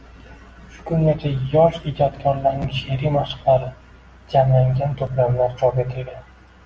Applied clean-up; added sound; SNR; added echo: none; none; none; none.